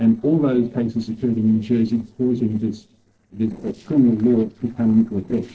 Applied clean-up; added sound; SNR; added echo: neural separator model SepFormer DNS4.